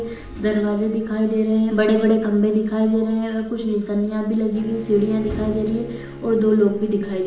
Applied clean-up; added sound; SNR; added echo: none; Bowed string instrument; 19 dB; reverberation time 0.8 s.